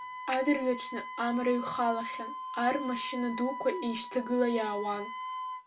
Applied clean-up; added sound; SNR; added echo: none; Wind instrument, woodwind instrument; 8 dB; reverberation time 0.2 s.